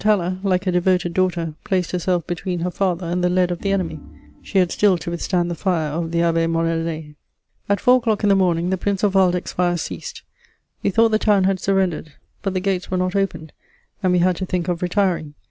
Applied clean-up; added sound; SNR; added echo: none; Organ; 18 dB; none.